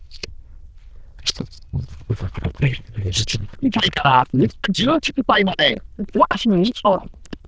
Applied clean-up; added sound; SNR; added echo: neural diffusion model UNIVERSE++.